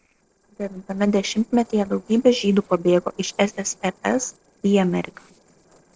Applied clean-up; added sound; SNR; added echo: neural separator model SepFormer DNS4.